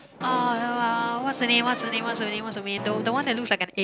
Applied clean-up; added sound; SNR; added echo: none; Brass instrument; 8 dB; none.